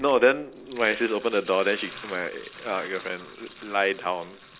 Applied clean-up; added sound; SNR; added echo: none; Sink (filling or washing); 18 dB; none.